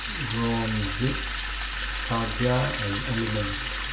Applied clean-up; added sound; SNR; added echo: none; Sink (filling or washing) / Water tap, faucet; 4 dB; reverberation time 0.2 s.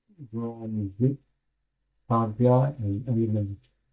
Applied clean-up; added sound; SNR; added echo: neural mask model DeepFilterNet 3.